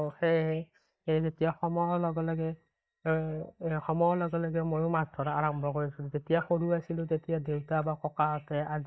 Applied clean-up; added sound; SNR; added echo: neural mask model DeepFilterNet 3.